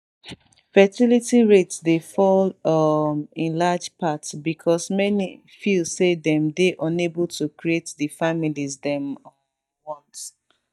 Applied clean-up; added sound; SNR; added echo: neural mask model DeepFilterNet 3.